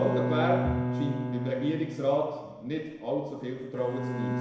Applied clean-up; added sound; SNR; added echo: none; Bowed string instrument; 2 dB; reverberation time 1.0 s.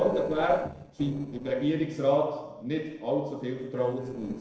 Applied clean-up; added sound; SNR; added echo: neural separator model SepFormer DNS4.